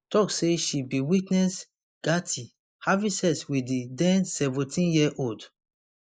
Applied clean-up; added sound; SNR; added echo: neural mask model Resemble Enhance denoiser.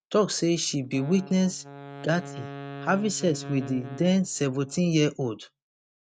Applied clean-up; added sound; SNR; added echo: neural mask model RNNoise.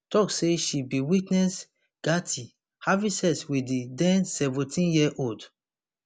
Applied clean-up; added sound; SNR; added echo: none; none; none; none.